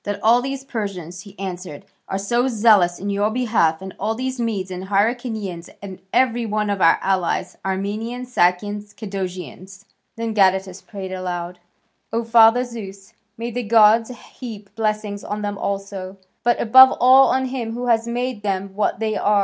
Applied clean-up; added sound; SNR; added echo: none; none; none; none.